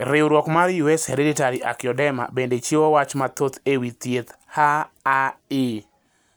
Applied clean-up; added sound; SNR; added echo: none; none; none; none.